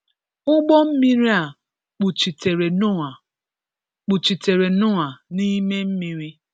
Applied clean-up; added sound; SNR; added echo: none; none; none; none.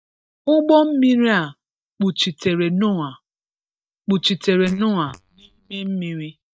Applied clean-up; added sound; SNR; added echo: neural mask model DeepFilterNet 3.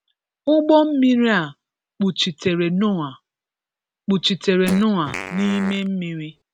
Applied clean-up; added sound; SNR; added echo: none; Fart; 13 dB; none.